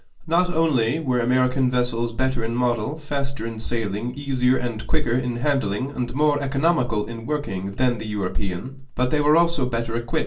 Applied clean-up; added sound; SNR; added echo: none; none; none; reverberation time 0.3 s.